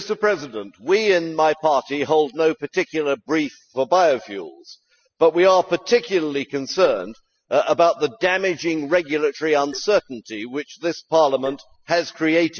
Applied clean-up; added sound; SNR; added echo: classical method spectral subtraction.